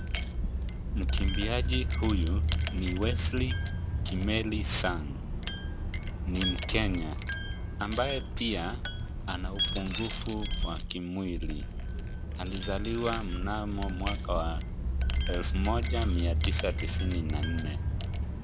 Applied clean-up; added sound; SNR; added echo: none; Wind chime; -4 dB; none.